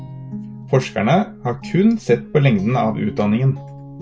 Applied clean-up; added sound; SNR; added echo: none; Guitar; 14 dB; none.